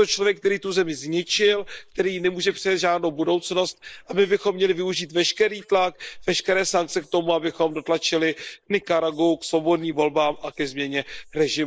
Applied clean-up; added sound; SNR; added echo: neural mask model Resemble Enhance denoiser.